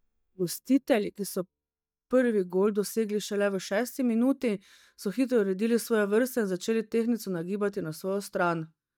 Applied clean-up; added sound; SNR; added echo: neural mask model DeepFilterNet 3.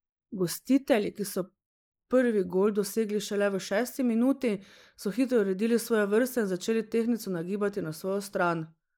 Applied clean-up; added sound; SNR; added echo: neural mask model Resemble Enhance denoiser.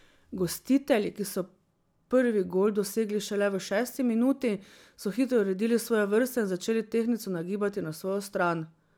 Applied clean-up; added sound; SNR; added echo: none; none; none; none.